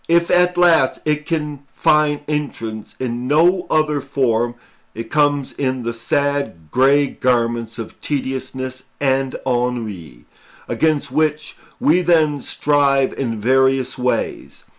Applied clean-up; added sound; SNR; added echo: none; none; none; none.